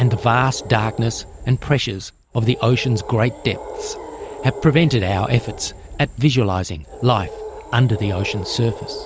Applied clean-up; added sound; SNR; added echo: none; Animal; 14 dB; none.